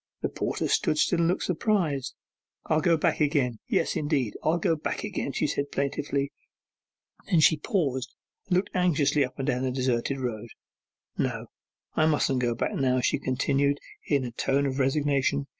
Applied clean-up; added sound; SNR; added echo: none; none; none; none.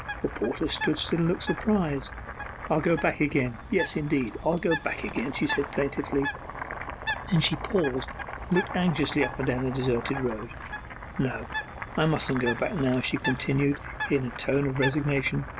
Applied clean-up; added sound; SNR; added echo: none; Bird + Boiling; 8 dB; none.